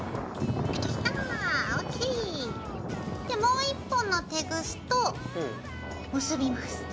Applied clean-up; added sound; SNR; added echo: none; Thunder; 5 dB; none.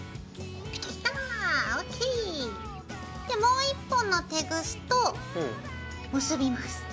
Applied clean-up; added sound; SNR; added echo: none; none; none; none.